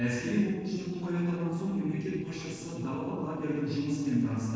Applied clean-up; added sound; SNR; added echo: neural separator model SepFormer DNS4.